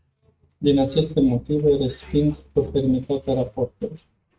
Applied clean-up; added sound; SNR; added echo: neural mask model RNNoise.